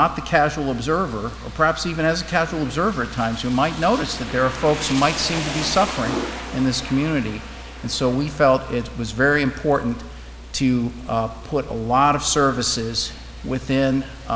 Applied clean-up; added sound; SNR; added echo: none; Rain; 13 dB; none.